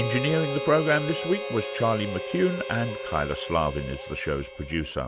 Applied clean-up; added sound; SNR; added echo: none; Harmonica; 7 dB; none.